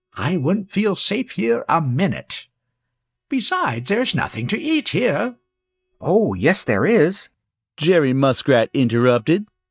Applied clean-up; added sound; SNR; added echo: neural mask model DeepFilterNet 3.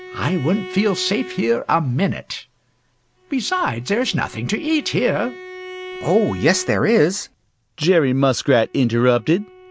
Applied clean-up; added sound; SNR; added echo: none; Bowed string instrument; 17 dB; none.